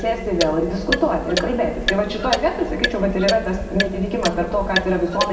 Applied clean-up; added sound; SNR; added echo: none; Clock; 5 dB; reverberation time 2.1 s.